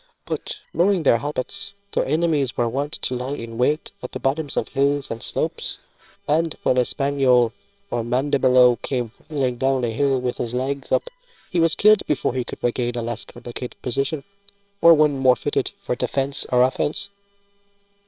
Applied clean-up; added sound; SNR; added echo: neural separator model SepFormer WHAM!.